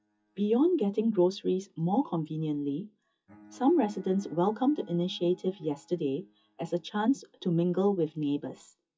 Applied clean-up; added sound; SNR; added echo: classical method WPE with log-MMSE.